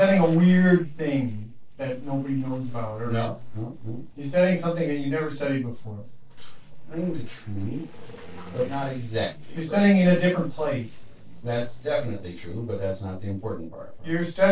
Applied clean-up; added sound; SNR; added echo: neural separator model SepFormer DNS4.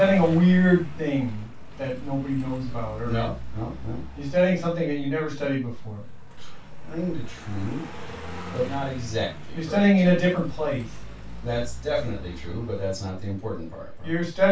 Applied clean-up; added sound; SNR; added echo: none; Car passing by; 16 dB; reverberation time 0.2 s.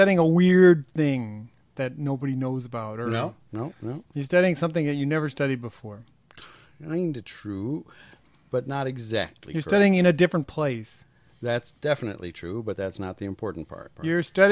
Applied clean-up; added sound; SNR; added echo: none; none; none; none.